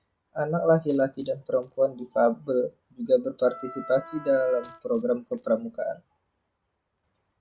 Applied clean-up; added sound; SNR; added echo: none; Coin (dropping) + Wind instrument, woodwind instrument; 19 dB; none.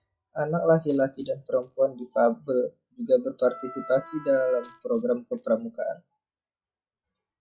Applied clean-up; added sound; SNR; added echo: classical method log-MMSE.